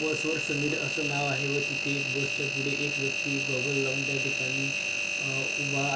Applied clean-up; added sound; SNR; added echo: none; Engine; -3 dB; reverberation time 0.3 s.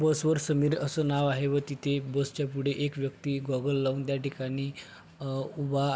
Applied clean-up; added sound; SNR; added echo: none; none; none; none.